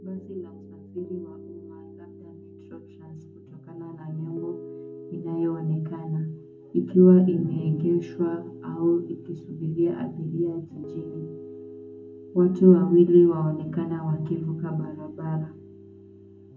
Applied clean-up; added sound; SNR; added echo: none; Piano; 18 dB; reverberation time 0.3 s.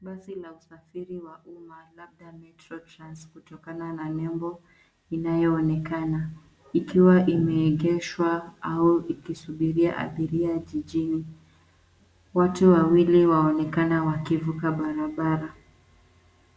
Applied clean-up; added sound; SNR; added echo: none; none; none; none.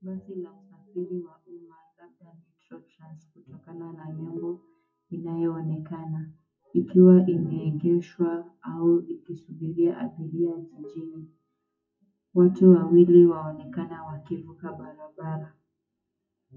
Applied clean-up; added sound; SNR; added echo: classical method WPE with log-MMSE.